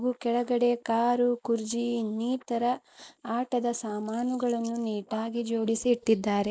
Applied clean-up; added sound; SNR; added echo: neural mask model Resemble Enhance denoiser.